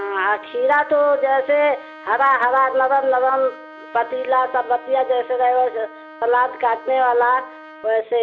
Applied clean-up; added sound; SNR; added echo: none; Trumpet; 20 dB; none.